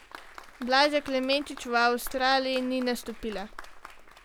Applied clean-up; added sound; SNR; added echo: none; Applause; 19 dB; none.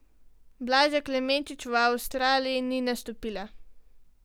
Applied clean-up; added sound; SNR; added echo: none; none; none; none.